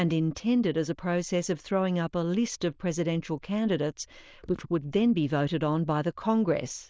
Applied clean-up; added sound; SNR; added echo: neural diffusion model UNIVERSE++.